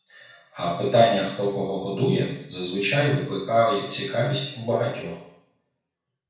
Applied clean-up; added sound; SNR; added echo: none; none; none; reverberation time 0.7 s.